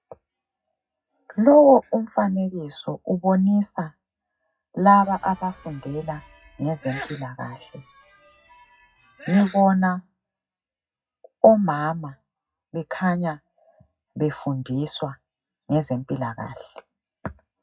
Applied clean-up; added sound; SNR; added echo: classical method WPE with log-MMSE.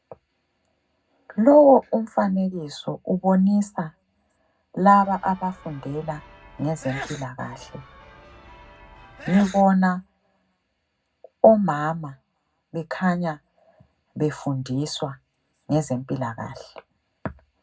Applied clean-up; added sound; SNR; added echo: none; Sneeze / Church bell; 17 dB; reverberation time 0.3 s.